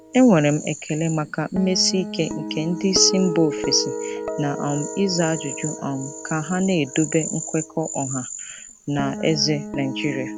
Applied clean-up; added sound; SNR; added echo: none; Guitar; 9 dB; none.